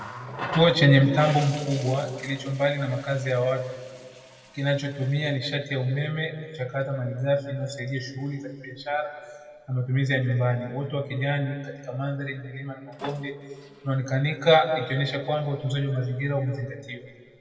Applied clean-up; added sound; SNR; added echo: none; Water tap, faucet; 18 dB; reverberation time 2.0 s.